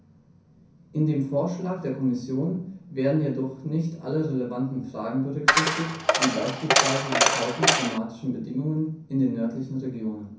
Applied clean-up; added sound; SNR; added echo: none; Coin (dropping); -5 dB; reverberation time 0.6 s.